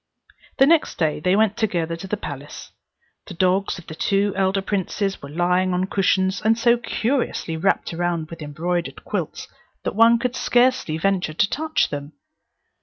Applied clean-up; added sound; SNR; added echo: none; none; none; none.